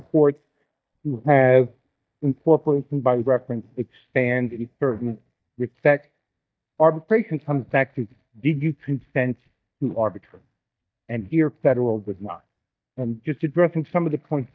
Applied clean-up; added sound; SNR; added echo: neural mask model DeepFilterNet 3.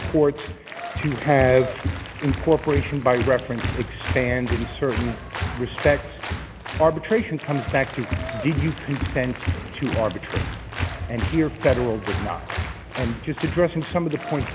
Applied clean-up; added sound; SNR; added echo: none; Applause; 6 dB; none.